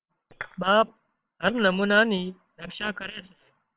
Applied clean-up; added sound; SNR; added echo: neural separator model SepFormer WHAM!.